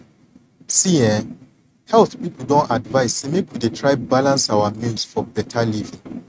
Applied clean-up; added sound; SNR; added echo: neural mask model RNNoise.